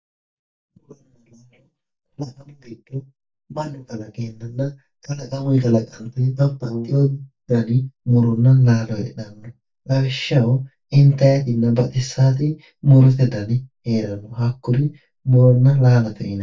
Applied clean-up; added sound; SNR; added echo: neural mask model DeepFilterNet 3.